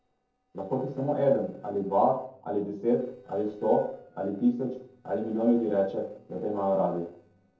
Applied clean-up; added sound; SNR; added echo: neural separator model SepFormer DNS4.